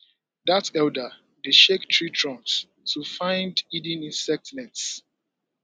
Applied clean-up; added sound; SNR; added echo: none; none; none; none.